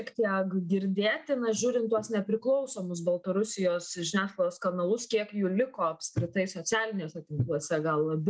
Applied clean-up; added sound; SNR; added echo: none; none; none; none.